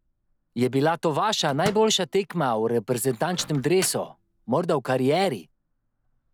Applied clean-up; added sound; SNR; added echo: none; Microwave oven; 19 dB; none.